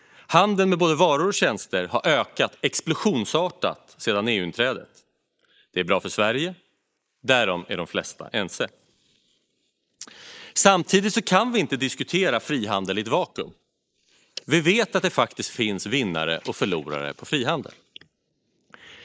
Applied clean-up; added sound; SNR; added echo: neural mask model Resemble Enhance denoiser.